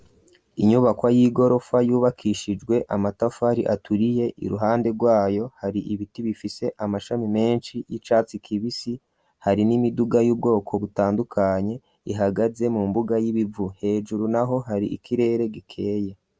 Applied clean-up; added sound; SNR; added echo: none; none; none; none.